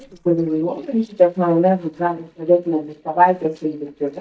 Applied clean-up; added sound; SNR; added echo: neural mask model DeepFilterNet 3.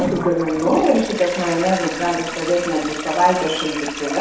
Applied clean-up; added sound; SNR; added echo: none; Toilet flush; 8 dB; reverberation time 0.7 s.